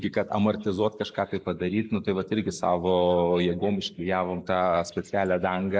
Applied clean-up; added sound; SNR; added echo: neural mask model Resemble Enhance denoiser.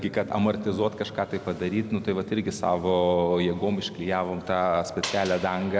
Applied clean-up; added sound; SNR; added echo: none; none; none; none.